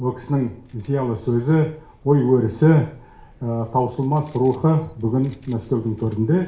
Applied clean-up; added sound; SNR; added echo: none; none; none; none.